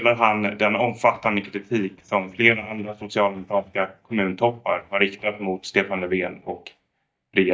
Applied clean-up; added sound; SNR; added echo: neural mask model DeepFilterNet 3.